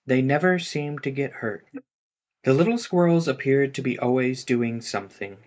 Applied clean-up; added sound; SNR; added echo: neural mask model Resemble Enhance denoiser.